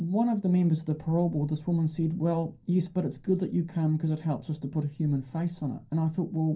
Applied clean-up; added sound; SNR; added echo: none; none; none; reverberation time 0.3 s.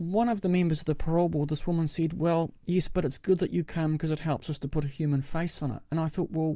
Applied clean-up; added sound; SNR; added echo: none; none; none; none.